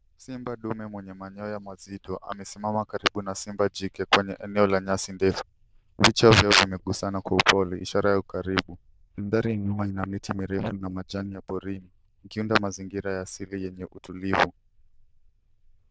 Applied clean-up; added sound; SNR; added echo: neural diffusion model UNIVERSE++.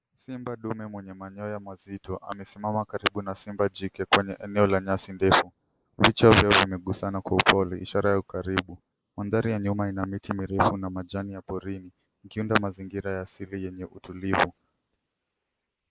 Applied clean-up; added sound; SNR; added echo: neural mask model Resemble Enhance denoiser.